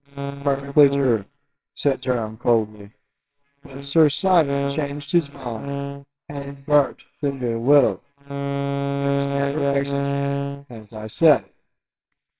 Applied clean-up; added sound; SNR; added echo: neural separator model SepFormer WHAMR!.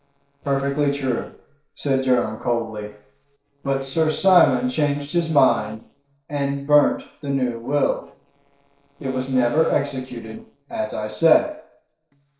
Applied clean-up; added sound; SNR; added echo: neural separator model SepFormer DNS4.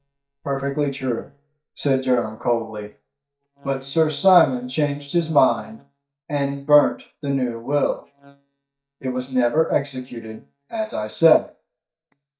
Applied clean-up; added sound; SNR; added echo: neural mask model DeepFilterNet 3.